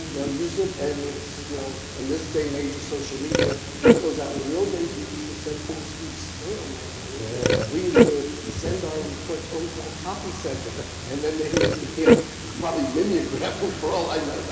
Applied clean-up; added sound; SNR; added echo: none; Burping, eructation; -2 dB; reverberation time 2.3 s.